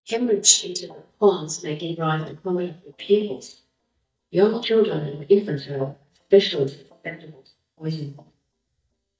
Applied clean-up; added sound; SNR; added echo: neural mask model DeepFilterNet 3.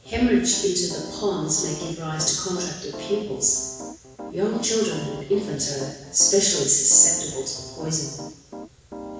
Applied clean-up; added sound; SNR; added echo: none; Piano; 15 dB; reverberation time 1.1 s.